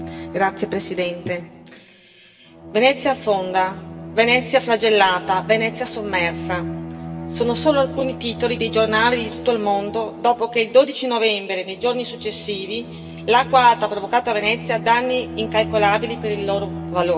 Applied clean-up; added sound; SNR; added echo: none; Bowed string instrument; 12 dB; reverberation time 1.6 s.